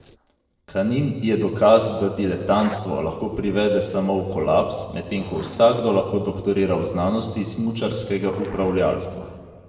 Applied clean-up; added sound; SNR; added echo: neural separator model SepFormer DNS4.